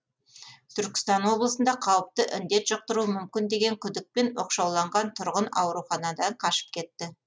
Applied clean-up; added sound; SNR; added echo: none; none; none; none.